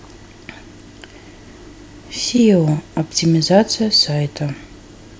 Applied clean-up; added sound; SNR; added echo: none; none; none; none.